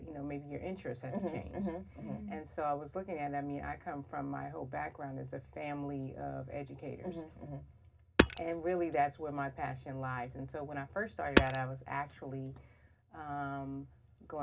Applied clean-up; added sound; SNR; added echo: none; Hammer; -3 dB; reverberation time 0.4 s.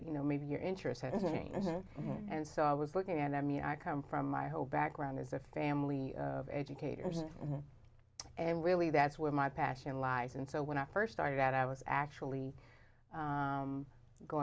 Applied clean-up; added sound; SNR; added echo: none; none; none; none.